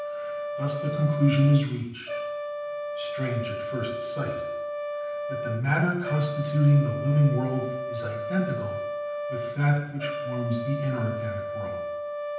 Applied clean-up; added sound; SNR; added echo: none; Brass instrument; 5 dB; reverberation time 0.9 s.